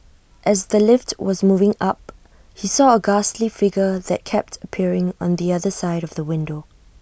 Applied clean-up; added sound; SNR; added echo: none; none; none; none.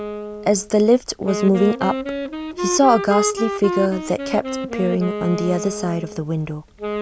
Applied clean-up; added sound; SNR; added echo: none; Wind instrument, woodwind instrument; 6 dB; none.